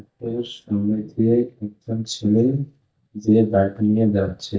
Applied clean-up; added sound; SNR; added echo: neural mask model DeepFilterNet 3.